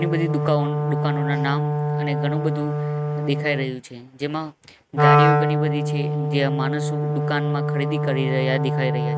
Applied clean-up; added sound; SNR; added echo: neural mask model RNNoise.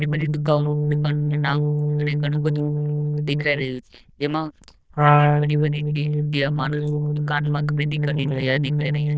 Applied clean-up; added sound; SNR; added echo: neural diffusion model UNIVERSE++.